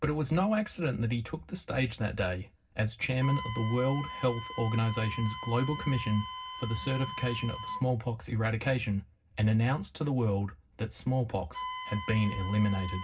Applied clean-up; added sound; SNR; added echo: none; Wind instrument, woodwind instrument; 13 dB; reverberation time 0.4 s.